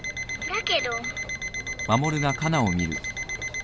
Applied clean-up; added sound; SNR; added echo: none; Alarm; 5 dB; none.